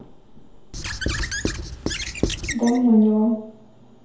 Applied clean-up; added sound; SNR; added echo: none; Squeak / Writing; 5 dB; reverberation time 2.4 s.